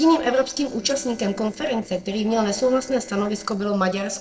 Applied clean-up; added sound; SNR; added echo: neural separator model SepFormer DNS4.